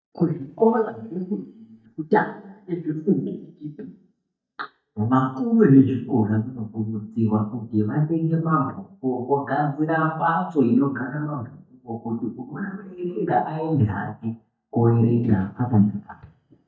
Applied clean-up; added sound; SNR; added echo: neural mask model DeepFilterNet 3.